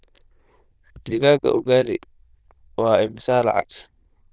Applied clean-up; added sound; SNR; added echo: neural diffusion model UNIVERSE++.